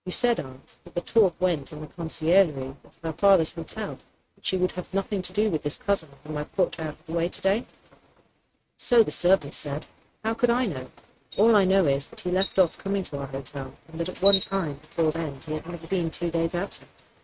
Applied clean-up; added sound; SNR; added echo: neural mask model RNNoise.